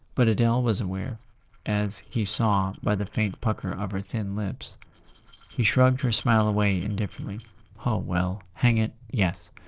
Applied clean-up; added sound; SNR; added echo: neural separator model SepFormer DNS4.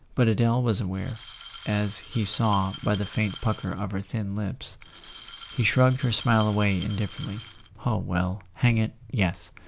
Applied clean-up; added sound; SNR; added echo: none; Glass; 10 dB; none.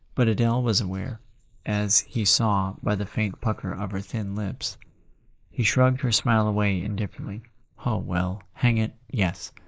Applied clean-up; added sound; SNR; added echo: neural mask model Resemble Enhance denoiser.